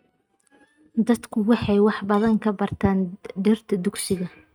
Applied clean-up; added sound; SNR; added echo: neural mask model RNNoise.